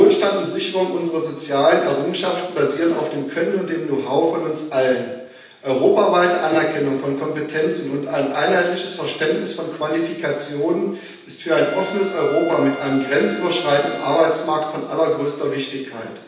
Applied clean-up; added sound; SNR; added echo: none; Trumpet; 15 dB; reverberation time 0.9 s.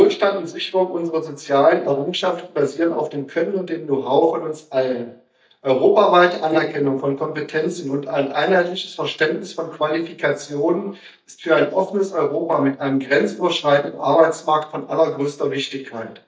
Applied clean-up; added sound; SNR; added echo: neural mask model DeepFilterNet 3.